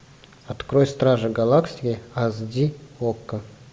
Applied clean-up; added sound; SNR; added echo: none; none; none; none.